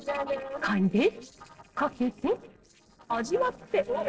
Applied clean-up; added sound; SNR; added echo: neural separator model SepFormer DNS4.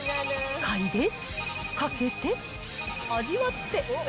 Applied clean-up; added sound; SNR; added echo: none; none; none; none.